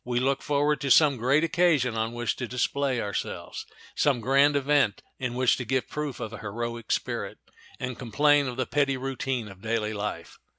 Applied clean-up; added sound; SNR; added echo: none; none; none; none.